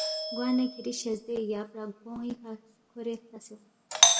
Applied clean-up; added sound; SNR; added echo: none; Doorbell; -3 dB; reverberation time 0.6 s.